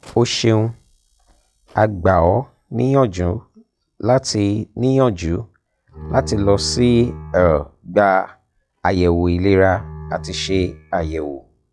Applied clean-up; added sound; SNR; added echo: classical method log-MMSE.